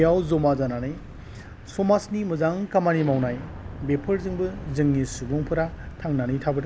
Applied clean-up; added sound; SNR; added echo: none; Explosion; 14 dB; none.